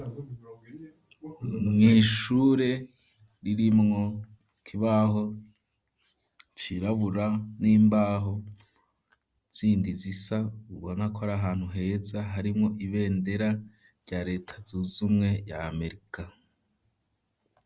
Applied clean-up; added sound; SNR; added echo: none; none; none; none.